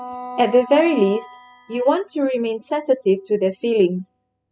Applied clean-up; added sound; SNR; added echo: classical method spectral subtraction.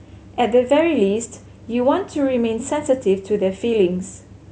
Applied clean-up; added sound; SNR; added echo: none; none; none; none.